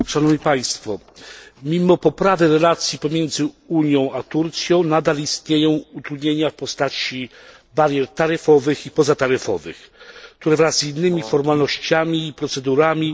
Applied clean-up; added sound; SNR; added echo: neural separator model SepFormer DNS4.